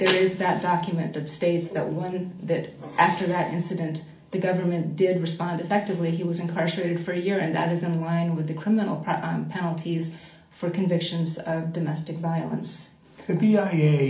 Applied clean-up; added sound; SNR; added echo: none; none; none; reverberation time 0.4 s.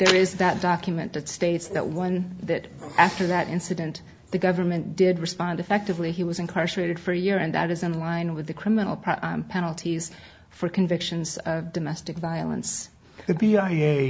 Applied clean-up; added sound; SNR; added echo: none; none; none; none.